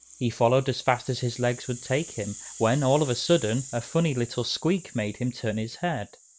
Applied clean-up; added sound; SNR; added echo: none; Rattle (instrument); 17 dB; none.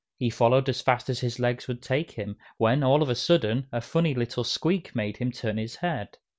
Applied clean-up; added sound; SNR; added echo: none; none; none; none.